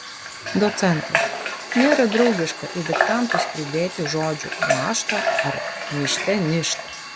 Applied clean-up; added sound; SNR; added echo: none; Water tap, faucet / Water; 2 dB; none.